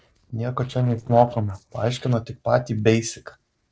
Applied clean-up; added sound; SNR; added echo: neural separator model SepFormer DNS4.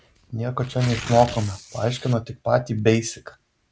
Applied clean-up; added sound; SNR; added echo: none; Tearing; 16 dB; none.